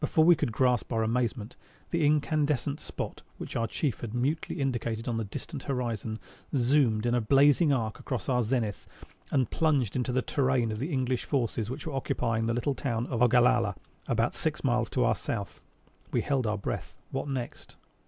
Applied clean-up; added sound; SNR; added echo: none; none; none; none.